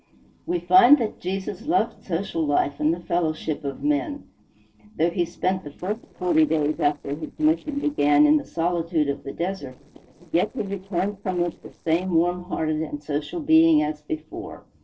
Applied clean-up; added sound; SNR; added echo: neural separator model SepFormer DNS4.